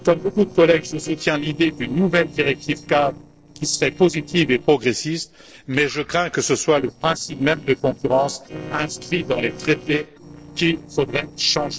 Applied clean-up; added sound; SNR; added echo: neural separator model SepFormer DNS4.